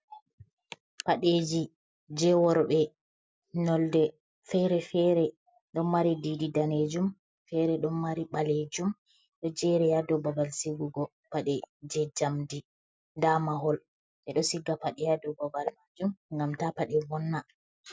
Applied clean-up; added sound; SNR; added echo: none; none; none; none.